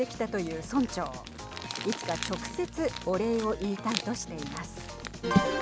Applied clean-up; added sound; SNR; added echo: none; Crumpling, crinkling; 6 dB; none.